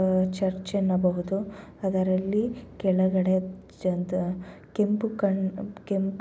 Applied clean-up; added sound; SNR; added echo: none; none; none; none.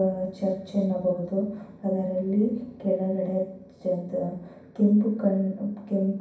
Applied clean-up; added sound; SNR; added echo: none; none; none; reverberation time 0.6 s.